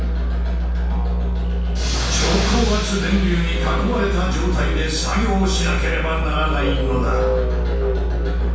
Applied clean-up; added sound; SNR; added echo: none; Musical instrument; -3 dB; reverberation time 0.7 s.